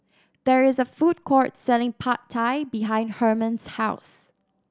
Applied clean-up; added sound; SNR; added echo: none; none; none; none.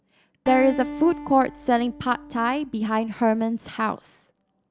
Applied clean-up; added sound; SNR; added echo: none; Acoustic guitar; 14 dB; none.